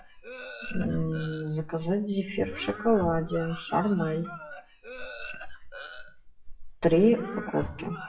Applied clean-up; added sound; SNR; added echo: classical method WPE with log-MMSE.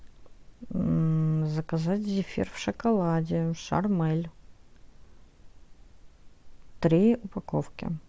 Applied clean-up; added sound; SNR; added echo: none; none; none; none.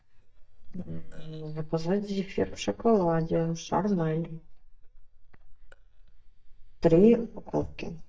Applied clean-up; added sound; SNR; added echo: neural mask model DeepFilterNet 3.